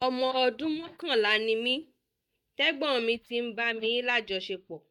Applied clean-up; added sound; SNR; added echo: neural mask model DeepFilterNet 3.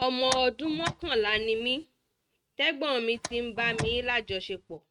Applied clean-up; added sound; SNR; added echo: neural mask model RNNoise.